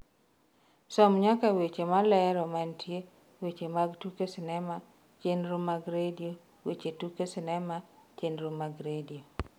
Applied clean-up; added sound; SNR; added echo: none; none; none; none.